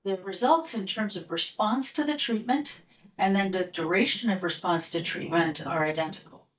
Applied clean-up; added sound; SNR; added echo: neural mask model DeepFilterNet 3.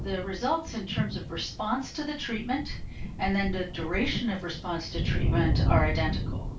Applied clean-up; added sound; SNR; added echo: none; Thunder; -1 dB; reverberation time 0.2 s.